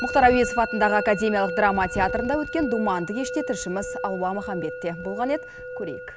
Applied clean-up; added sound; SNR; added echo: none; Musical instrument; 7 dB; none.